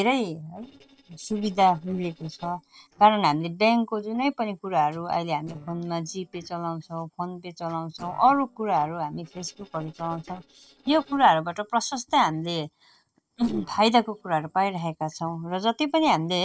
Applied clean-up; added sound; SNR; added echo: neural separator model SepFormer DNS4.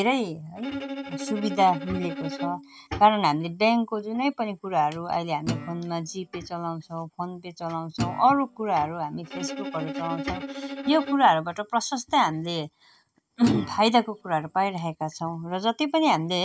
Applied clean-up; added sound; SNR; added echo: none; Bowed string instrument + Guitar; 10 dB; none.